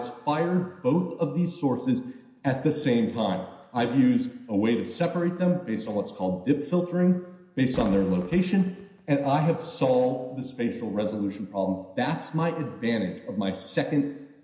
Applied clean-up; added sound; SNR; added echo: none; Fireworks; 15 dB; reverberation time 0.9 s.